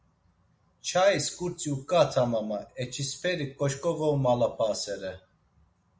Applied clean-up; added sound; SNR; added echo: none; none; none; none.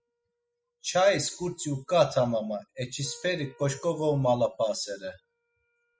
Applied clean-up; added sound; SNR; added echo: classical method spectral subtraction.